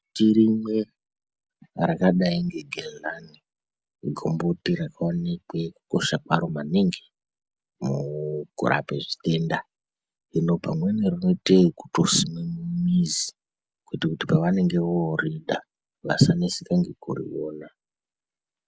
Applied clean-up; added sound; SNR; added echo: none; none; none; none.